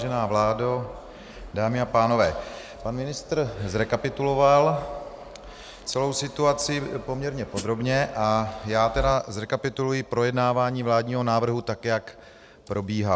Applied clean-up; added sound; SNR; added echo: none; Hi-hat; 12 dB; none.